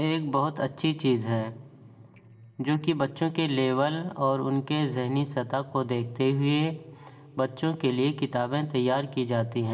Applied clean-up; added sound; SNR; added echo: neural separator model SepFormer DNS4.